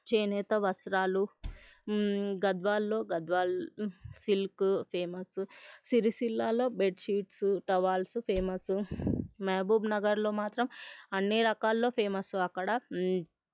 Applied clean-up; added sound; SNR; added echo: classical method log-MMSE.